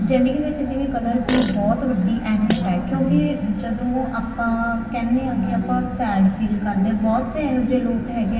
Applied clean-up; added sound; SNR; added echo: none; Fart; 13 dB; reverberation time 1.2 s.